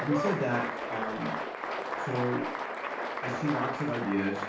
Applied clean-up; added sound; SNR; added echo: none; Applause; 2 dB; reverberation time 0.5 s.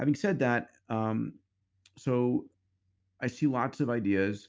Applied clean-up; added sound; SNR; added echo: none; none; none; none.